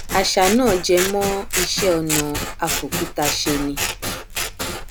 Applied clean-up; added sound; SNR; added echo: none; Scissors; 4 dB; none.